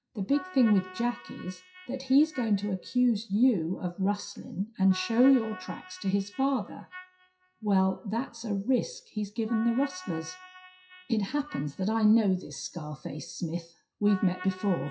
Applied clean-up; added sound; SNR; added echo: classical method WPE with log-MMSE.